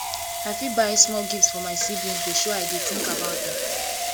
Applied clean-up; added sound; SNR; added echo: none; Musical instrument + Frying (food); 2 dB; none.